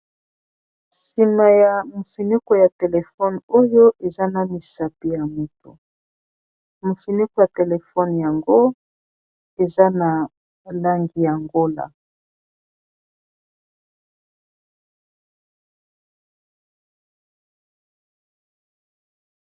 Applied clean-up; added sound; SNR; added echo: none; none; none; none.